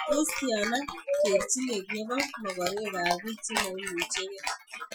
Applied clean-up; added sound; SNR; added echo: classical method Wiener filter.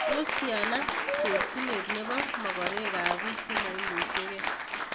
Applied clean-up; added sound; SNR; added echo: none; Applause / Cheering; -4 dB; none.